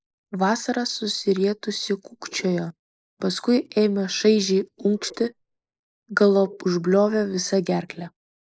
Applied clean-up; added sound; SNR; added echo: neural mask model Resemble Enhance denoiser.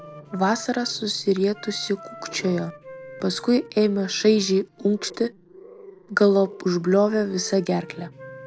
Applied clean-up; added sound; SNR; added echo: none; Wind instrument, woodwind instrument + Growling; 19 dB; none.